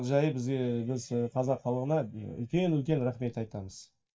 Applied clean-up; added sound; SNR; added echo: neural mask model DeepFilterNet 3.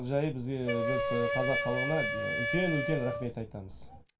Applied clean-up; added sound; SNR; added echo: none; Wind instrument, woodwind instrument; 1 dB; reverberation time 0.2 s.